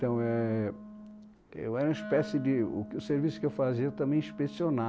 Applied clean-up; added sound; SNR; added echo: none; Wind instrument, woodwind instrument; 14 dB; none.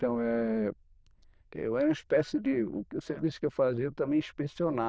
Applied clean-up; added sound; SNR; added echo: neural diffusion model UNIVERSE++.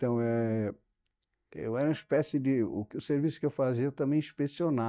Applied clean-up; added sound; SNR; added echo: neural mask model DeepFilterNet 3.